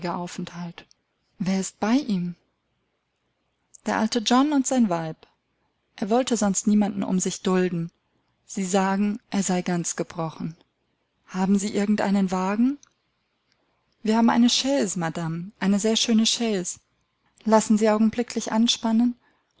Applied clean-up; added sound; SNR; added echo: none; none; none; none.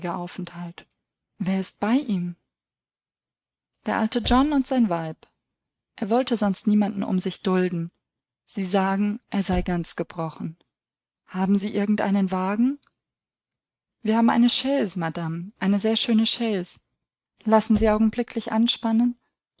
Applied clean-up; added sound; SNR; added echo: neural mask model RNNoise.